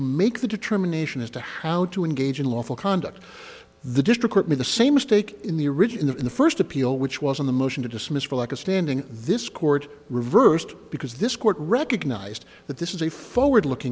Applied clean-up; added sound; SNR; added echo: none; none; none; none.